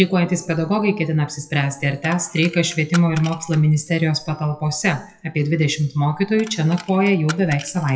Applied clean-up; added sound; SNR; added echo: classical method WPE with log-MMSE.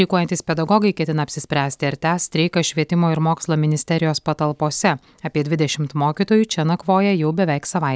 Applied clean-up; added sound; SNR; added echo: none; none; none; none.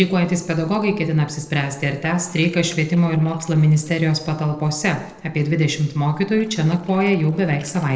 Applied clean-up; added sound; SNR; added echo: neural separator model SepFormer DNS4.